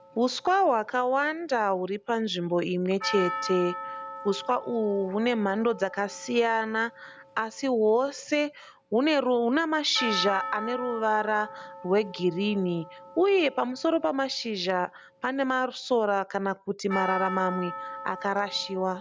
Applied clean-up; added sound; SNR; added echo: none; Percussion; 12 dB; none.